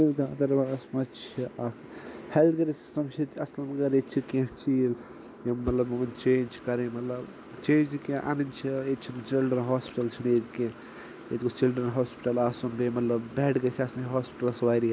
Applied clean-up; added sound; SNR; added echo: none; none; none; none.